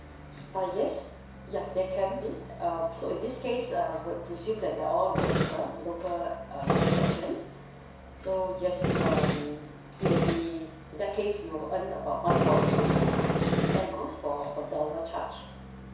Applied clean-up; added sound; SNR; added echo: none; Tools; -1 dB; reverberation time 0.7 s.